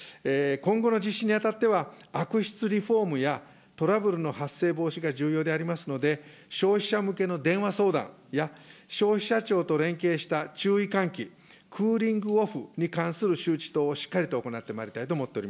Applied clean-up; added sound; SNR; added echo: none; none; none; none.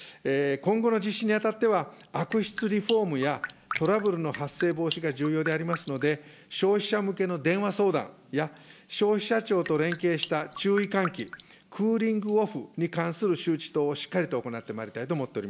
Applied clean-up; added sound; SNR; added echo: none; Finger snapping + Drip; 10 dB; none.